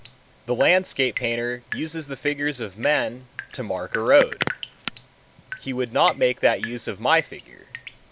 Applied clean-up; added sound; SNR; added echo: none; Drip; 12 dB; none.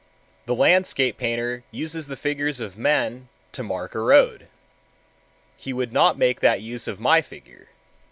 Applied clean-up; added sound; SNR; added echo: none; none; none; none.